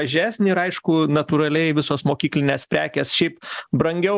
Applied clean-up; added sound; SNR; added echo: none; none; none; none.